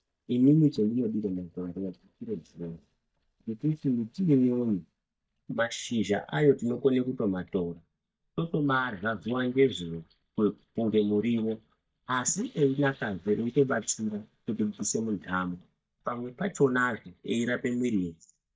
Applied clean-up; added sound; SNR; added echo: neural mask model DeepFilterNet 3.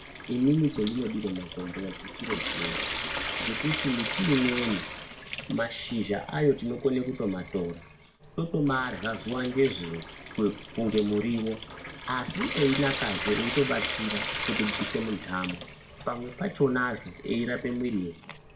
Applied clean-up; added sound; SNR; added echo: none; Trickle, dribble / Sink (filling or washing) / Water tap, faucet; 6 dB; reverberation time 0.4 s.